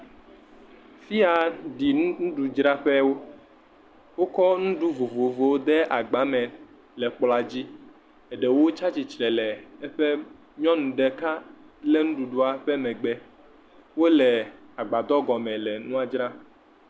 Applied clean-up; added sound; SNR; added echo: none; none; none; none.